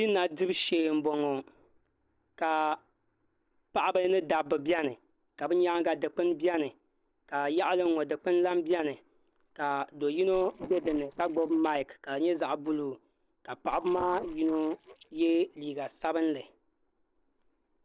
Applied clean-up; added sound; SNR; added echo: neural separator model SepFormer DNS4.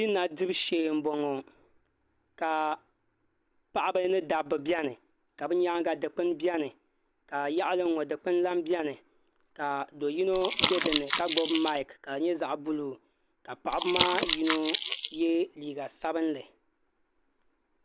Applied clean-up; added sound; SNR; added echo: none; Crumpling, crinkling; 0 dB; none.